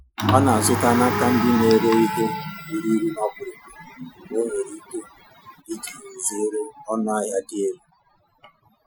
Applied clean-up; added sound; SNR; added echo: classical method Wiener filter.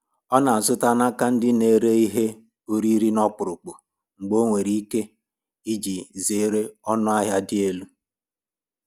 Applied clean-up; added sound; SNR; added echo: none; none; none; none.